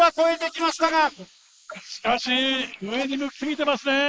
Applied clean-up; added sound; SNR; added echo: neural mask model Resemble Enhance denoiser.